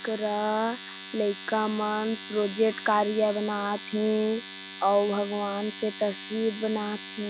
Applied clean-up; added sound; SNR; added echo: none; Domestic sounds, home sounds; 12 dB; none.